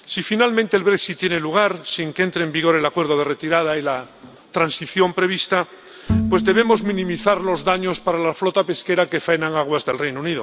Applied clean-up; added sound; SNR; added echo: none; Bowed string instrument; 5 dB; none.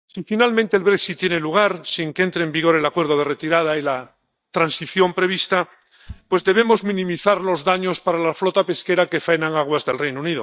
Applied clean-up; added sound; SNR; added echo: neural mask model DeepFilterNet 3.